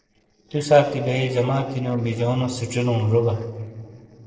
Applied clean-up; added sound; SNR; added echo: neural separator model SepFormer DNS4.